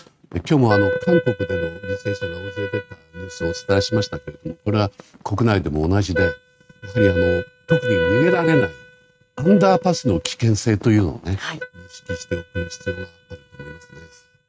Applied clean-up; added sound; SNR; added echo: neural mask model RNNoise.